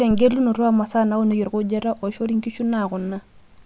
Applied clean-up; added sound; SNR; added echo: none; none; none; none.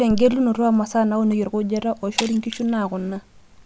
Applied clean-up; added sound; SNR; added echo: none; Shatter; 14 dB; none.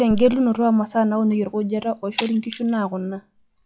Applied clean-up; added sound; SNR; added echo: classical method log-MMSE.